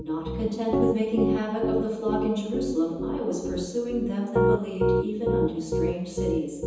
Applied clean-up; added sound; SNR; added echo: none; Piano; 0 dB; reverberation time 1.1 s.